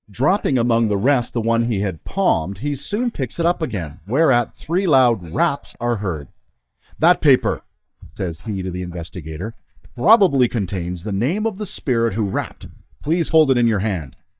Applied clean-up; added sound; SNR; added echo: neural mask model DeepFilterNet 3.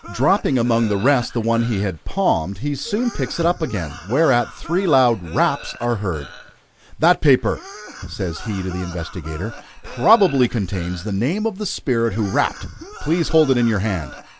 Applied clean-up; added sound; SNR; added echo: none; Cough; 17 dB; none.